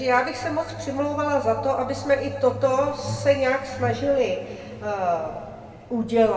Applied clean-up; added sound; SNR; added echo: none; Truck; 13 dB; reverberation time 1.9 s.